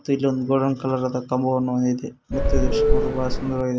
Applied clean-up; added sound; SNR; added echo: none; Subway, metro, underground / Doorbell; -4 dB; none.